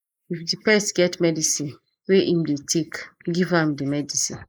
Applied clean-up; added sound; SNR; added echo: neural mask model Resemble Enhance denoiser.